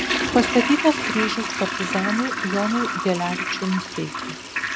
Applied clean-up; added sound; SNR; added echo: none; Toilet flush; 2 dB; none.